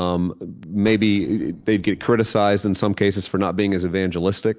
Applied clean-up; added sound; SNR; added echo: neural separator model SepFormer DNS4.